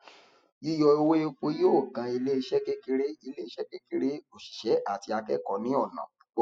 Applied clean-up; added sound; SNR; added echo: classical method spectral subtraction.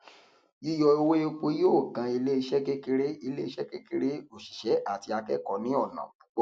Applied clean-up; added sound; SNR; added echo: none; none; none; none.